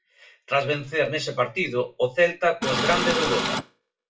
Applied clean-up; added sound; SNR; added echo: classical method WPE with log-MMSE.